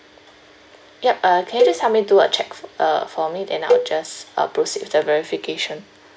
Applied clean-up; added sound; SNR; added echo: none; Cowbell; 3 dB; none.